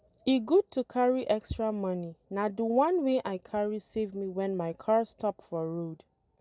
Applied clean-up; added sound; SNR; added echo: none; none; none; none.